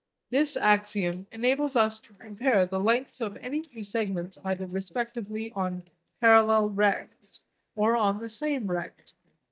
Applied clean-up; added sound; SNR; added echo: neural mask model DeepFilterNet 3.